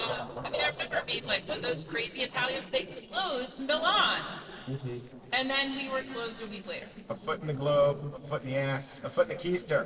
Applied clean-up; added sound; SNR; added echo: neural separator model SepFormer DNS4.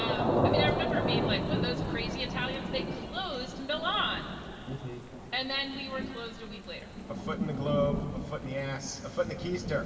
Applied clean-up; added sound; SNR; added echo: none; Thunder / Rain; -1 dB; reverberation time 2.7 s.